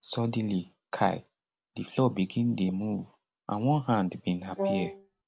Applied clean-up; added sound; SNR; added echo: none; Wind instrument, woodwind instrument; 3 dB; none.